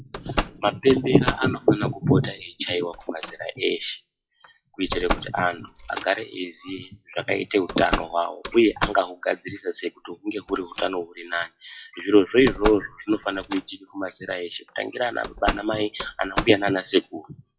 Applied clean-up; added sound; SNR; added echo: classical method WPE with log-MMSE.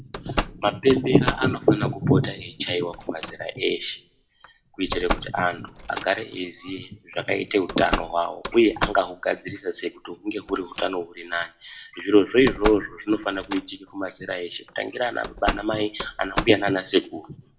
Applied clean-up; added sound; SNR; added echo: none; Slam; 10 dB; reverberation time 0.2 s.